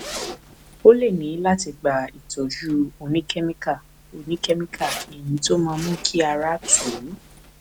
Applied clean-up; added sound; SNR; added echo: none; Zipper (clothing); 15 dB; none.